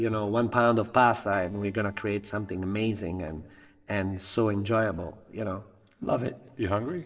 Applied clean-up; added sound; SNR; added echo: neural separator model SepFormer DNS4.